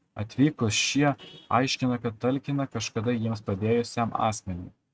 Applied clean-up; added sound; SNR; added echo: neural mask model RNNoise.